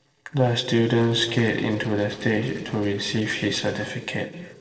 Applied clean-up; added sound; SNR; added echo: neural separator model SepFormer DNS4.